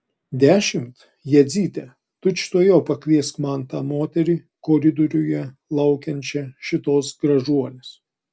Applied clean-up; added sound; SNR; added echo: none; none; none; none.